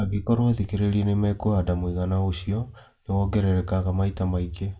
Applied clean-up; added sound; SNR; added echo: none; none; none; reverberation time 0.3 s.